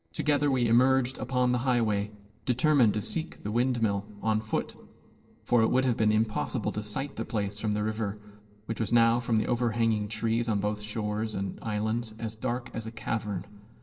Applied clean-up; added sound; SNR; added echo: neural separator model SepFormer DNS4.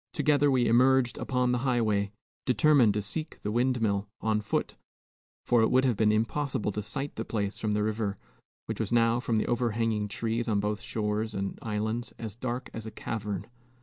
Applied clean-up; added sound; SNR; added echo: none; none; none; none.